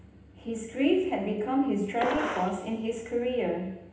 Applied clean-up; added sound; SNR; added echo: none; Gunshot, gunfire; 7 dB; reverberation time 0.9 s.